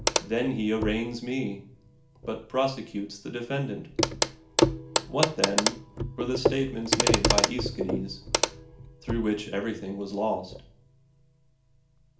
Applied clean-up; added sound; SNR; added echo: none; Clock; -1 dB; reverberation time 0.4 s.